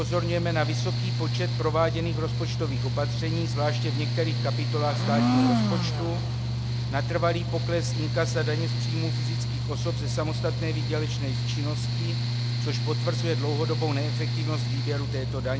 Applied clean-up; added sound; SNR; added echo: none; Domestic sounds, home sounds + Mechanical fan; -5 dB; none.